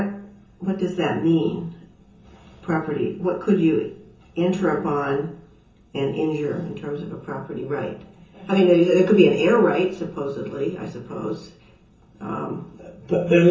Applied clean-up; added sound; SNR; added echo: none; none; none; reverberation time 0.6 s.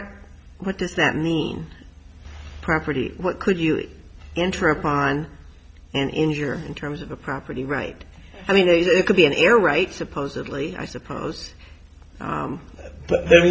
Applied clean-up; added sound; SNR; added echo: none; none; none; none.